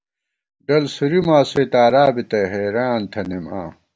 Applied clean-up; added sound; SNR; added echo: none; none; none; none.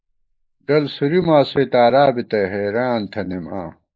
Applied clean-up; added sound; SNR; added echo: neural mask model Resemble Enhance denoiser.